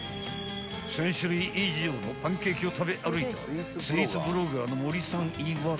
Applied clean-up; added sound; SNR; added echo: none; Bowed string instrument; 19 dB; none.